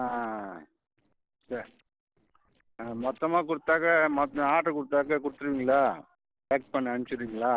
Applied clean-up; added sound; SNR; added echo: neural separator model SepFormer DNS4.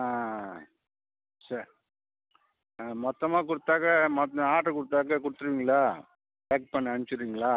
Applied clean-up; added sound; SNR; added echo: none; none; none; none.